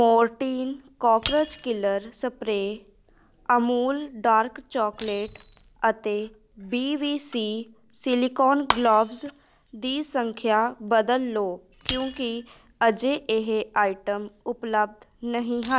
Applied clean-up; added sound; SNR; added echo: none; Shatter; 11 dB; none.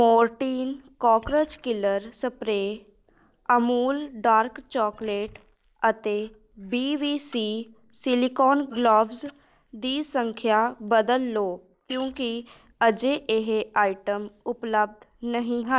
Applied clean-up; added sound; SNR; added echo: neural mask model Resemble Enhance denoiser.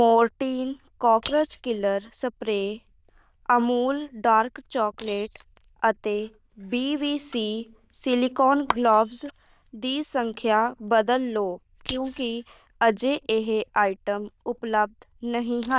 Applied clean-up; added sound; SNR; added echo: neural diffusion model UNIVERSE++.